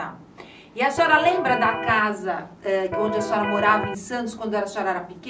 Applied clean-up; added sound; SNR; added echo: none; Electric guitar; 4 dB; none.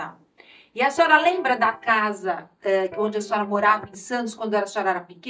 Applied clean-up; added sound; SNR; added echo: neural mask model DeepFilterNet 3.